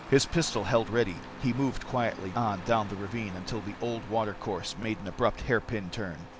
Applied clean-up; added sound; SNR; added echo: none; Engine starting; 14 dB; none.